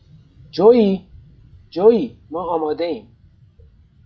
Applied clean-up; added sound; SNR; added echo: classical method log-MMSE.